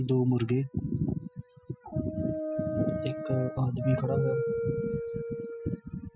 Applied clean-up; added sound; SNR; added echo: classical method spectral subtraction.